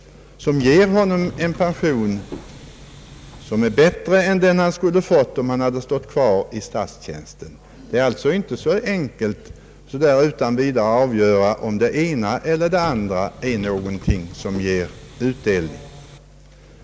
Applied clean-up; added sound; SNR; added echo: none; Subway, metro, underground; 18 dB; none.